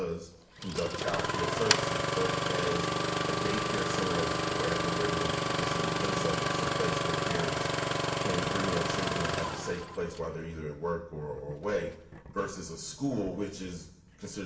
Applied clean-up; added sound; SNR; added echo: none; Engine starting; -3 dB; reverberation time 0.7 s.